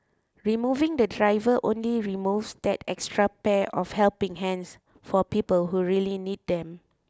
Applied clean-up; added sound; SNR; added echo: none; none; none; none.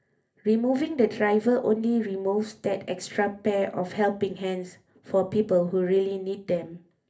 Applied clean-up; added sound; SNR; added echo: none; none; none; reverberation time 0.3 s.